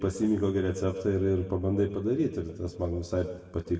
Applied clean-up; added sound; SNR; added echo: none; none; none; reverberation time 1.0 s.